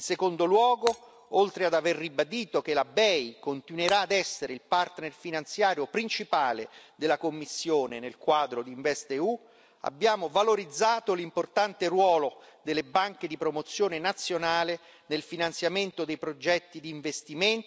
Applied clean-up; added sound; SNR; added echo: none; Shatter; 13 dB; none.